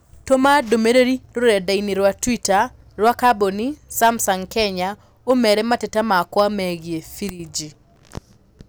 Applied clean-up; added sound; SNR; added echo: none; none; none; none.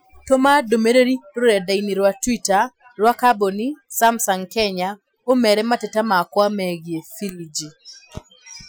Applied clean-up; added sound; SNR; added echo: classical method Wiener filter.